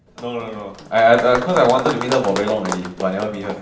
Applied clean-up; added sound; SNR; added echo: none; Applause; 10 dB; reverberation time 0.8 s.